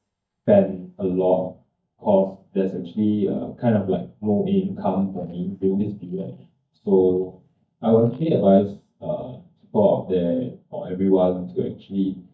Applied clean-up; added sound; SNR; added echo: neural mask model DeepFilterNet 3.